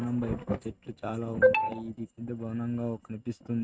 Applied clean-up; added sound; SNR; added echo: neural mask model RNNoise.